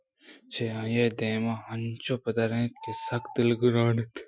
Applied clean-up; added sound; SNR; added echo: classical method Wiener filter.